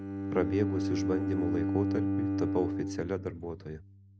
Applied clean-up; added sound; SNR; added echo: none; Bowed string instrument; -2 dB; none.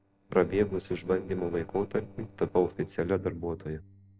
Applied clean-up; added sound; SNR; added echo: neural separator model SepFormer DNS4.